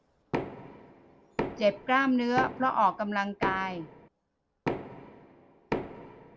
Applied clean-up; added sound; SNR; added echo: none; Knock; 6 dB; none.